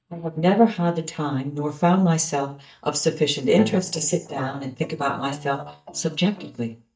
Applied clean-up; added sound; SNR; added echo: neural mask model DeepFilterNet 3.